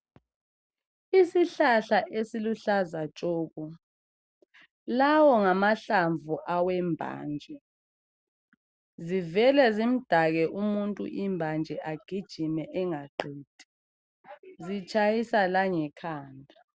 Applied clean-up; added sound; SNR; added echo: none; none; none; none.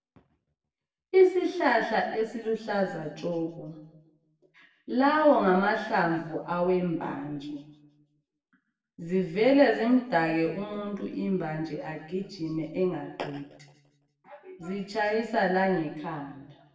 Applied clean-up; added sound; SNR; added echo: none; none; none; reverberation time 0.9 s.